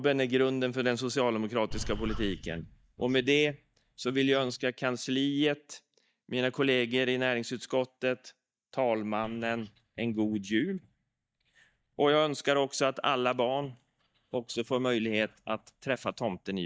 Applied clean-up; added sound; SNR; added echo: neural mask model DeepFilterNet 3.